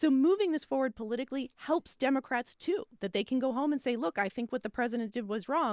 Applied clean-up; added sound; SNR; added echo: none; none; none; none.